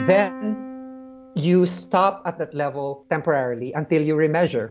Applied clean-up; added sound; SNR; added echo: none; Plucked string instrument; 16 dB; none.